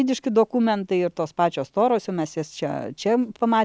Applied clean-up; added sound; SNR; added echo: none; none; none; none.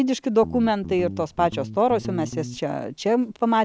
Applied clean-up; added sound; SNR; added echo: none; Guitar; 11 dB; none.